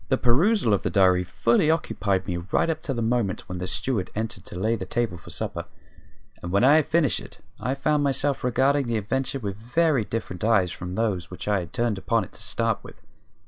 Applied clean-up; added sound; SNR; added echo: none; none; none; none.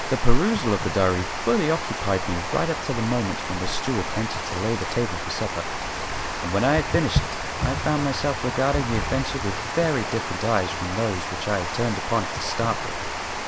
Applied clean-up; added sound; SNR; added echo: none; Water; 4 dB; none.